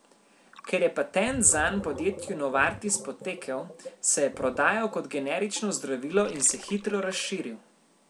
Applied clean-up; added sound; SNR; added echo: none; Gurgling; 16 dB; none.